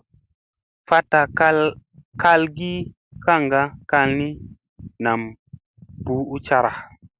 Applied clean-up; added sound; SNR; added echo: none; none; none; none.